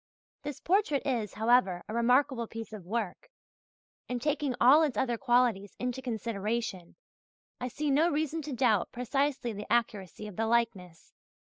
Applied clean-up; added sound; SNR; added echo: neural mask model Resemble Enhance denoiser.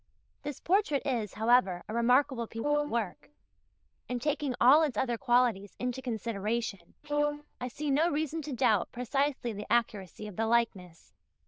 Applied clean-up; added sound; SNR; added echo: neural diffusion model UNIVERSE++.